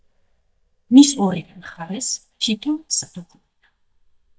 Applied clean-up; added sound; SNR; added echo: neural mask model DeepFilterNet 3.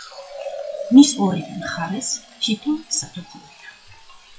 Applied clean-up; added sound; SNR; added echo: classical method WPE with log-MMSE.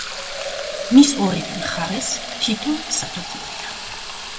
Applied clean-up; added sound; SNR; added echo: none; Fill (with liquid); 8 dB; reverberation time 1.1 s.